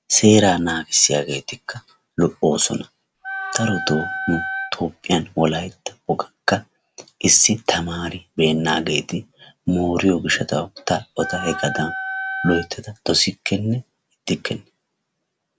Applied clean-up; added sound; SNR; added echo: none; Wind instrument, woodwind instrument; 7 dB; none.